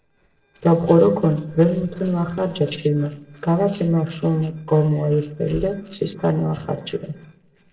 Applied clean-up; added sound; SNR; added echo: neural separator model SepFormer DNS4.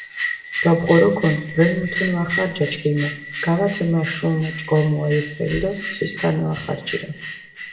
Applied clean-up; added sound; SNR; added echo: none; Bell; 9 dB; reverberation time 0.8 s.